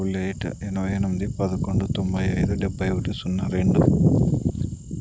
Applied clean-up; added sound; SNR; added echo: none; none; none; none.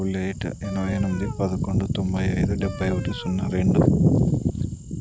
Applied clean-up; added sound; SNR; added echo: none; Wind instrument, woodwind instrument; 20 dB; none.